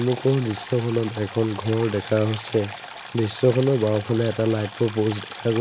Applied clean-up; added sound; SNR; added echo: none; Stream; 14 dB; none.